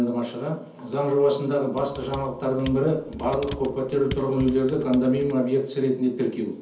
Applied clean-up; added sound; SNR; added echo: none; Computer keyboard; 14 dB; reverberation time 0.5 s.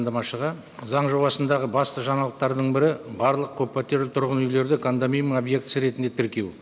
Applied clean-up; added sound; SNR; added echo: none; none; none; none.